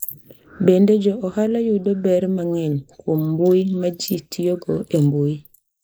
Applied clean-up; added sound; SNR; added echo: neural mask model Resemble Enhance denoiser.